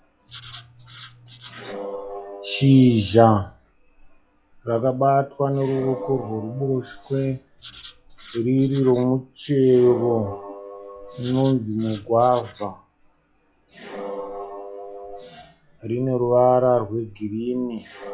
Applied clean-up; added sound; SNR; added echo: classical method log-MMSE.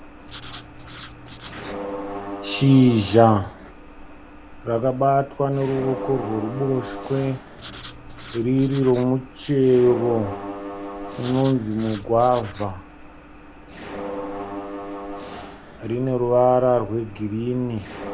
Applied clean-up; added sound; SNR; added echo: none; Mechanisms + Writing; 12 dB; none.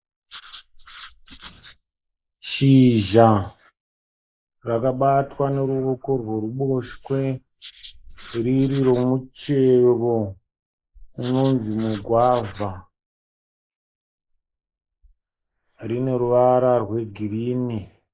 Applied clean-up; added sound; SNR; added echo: neural mask model Resemble Enhance denoiser.